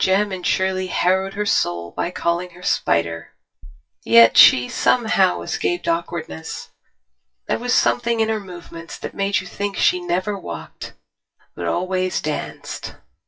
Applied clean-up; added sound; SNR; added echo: classical method WPE with log-MMSE.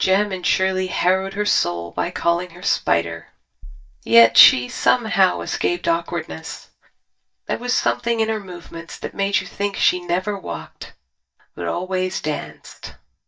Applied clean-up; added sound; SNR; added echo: neural mask model DeepFilterNet 3.